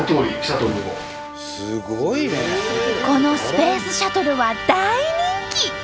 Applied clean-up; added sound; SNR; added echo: none; Explosion; 19 dB; none.